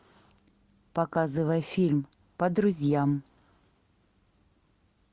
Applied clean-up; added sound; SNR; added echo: none; none; none; none.